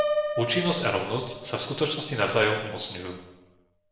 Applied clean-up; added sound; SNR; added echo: none; Piano; 6 dB; reverberation time 0.9 s.